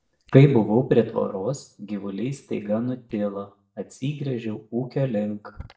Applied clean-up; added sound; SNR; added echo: neural mask model DeepFilterNet 3.